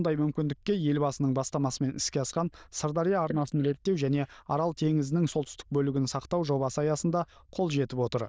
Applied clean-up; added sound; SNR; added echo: neural diffusion model UNIVERSE++.